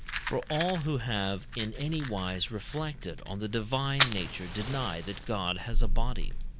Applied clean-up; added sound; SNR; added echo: none; Fire; -2 dB; none.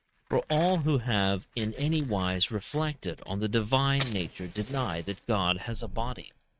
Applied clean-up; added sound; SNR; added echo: neural mask model RNNoise.